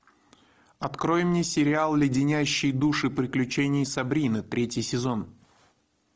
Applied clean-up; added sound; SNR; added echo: none; none; none; none.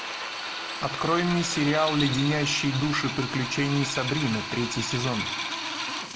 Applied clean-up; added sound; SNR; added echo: none; Drill; 5 dB; reverberation time 2.0 s.